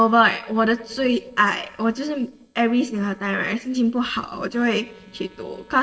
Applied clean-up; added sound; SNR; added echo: neural separator model SepFormer DNS4.